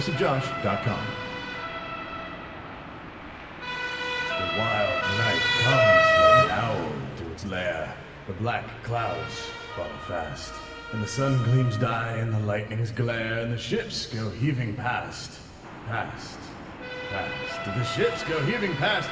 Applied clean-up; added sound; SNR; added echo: none; Motor vehicle (road) / Siren; 0 dB; reverberation time 2.0 s.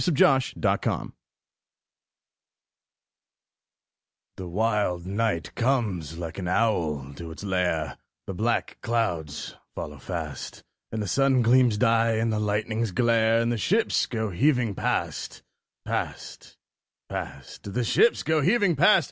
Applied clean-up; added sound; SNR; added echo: none; none; none; none.